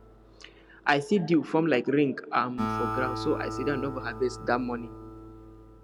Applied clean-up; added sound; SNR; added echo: none; Acoustic guitar; 9 dB; none.